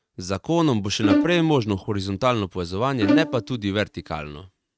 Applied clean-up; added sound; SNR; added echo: neural mask model RNNoise.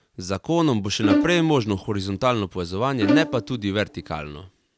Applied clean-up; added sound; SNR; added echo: none; Bowed string instrument; 3 dB; none.